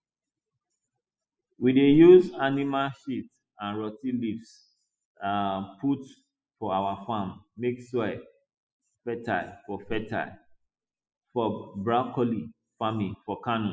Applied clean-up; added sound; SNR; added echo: classical method spectral subtraction.